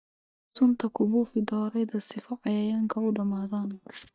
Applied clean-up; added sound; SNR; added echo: neural mask model DeepFilterNet 3.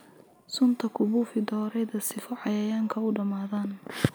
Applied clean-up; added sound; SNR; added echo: none; none; none; none.